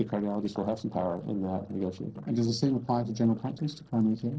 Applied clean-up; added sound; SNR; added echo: neural separator model SepFormer DNS4.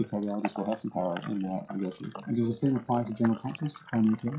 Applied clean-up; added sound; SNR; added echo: classical method WPE with log-MMSE.